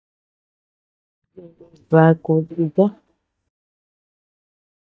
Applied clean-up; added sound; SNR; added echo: neural mask model DeepFilterNet 3.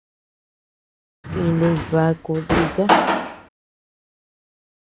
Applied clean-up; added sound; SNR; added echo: none; Drawer open or close; -3 dB; none.